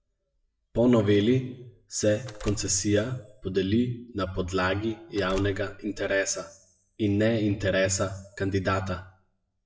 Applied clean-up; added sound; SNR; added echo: classical method WPE with log-MMSE.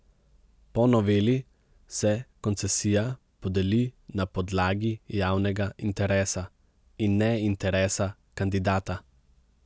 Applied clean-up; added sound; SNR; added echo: none; none; none; none.